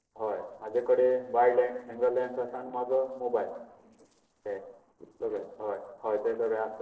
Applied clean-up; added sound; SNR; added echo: neural separator model SepFormer DNS4.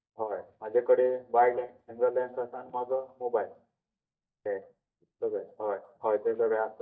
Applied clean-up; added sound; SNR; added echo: neural mask model DeepFilterNet 3.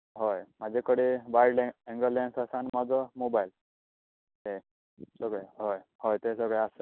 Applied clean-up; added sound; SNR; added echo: none; none; none; none.